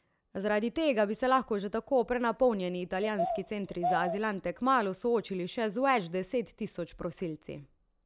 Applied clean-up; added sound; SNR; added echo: none; Bird vocalization, bird call, bird song; 5 dB; none.